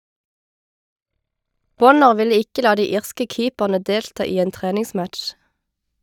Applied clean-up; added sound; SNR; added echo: neural mask model DeepFilterNet 3.